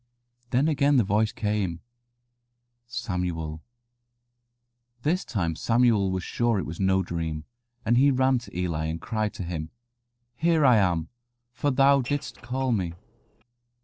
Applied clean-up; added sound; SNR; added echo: neural separator model SepFormer DNS4.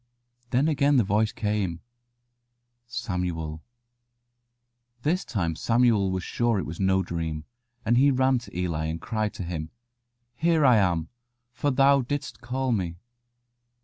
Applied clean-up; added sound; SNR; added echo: none; none; none; none.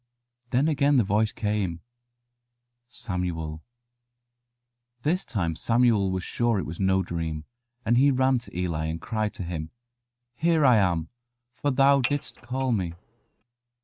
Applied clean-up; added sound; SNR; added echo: neural mask model RNNoise.